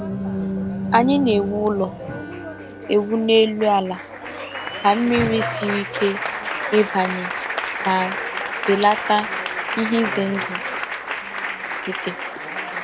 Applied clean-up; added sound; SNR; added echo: none; Applause; 5 dB; none.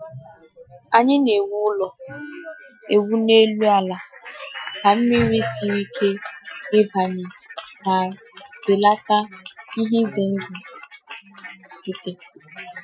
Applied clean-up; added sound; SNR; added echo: classical method Wiener filter.